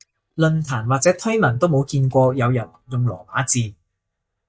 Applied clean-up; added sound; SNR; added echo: neural mask model DeepFilterNet 3.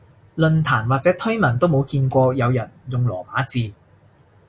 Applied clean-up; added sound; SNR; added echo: none; none; none; none.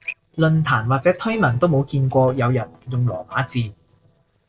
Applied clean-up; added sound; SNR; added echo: neural separator model SepFormer DNS4.